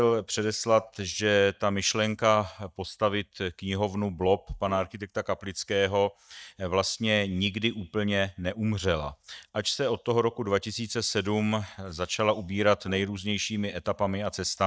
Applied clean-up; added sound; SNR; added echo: neural mask model DeepFilterNet 3.